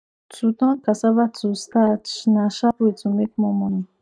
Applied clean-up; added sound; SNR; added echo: neural mask model DeepFilterNet 3.